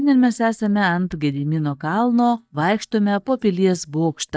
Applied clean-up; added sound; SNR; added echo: neural mask model DeepFilterNet 3.